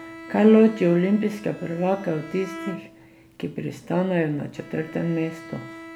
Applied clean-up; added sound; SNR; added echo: none; Bowed string instrument; 17 dB; none.